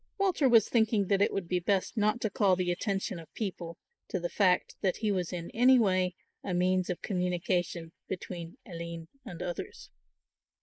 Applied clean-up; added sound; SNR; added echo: neural mask model Resemble Enhance denoiser.